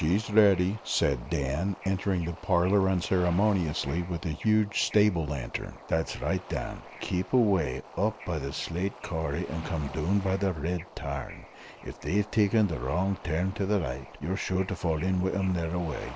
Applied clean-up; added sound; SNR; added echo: none; Bird / Ocean; 19 dB; none.